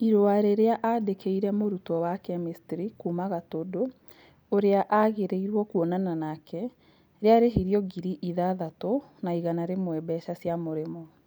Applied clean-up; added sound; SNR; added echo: none; none; none; none.